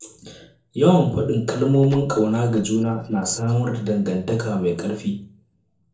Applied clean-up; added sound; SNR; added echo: neural separator model SepFormer DNS4.